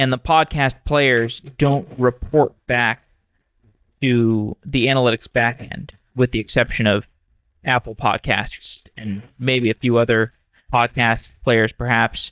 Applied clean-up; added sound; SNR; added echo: neural mask model DeepFilterNet 3.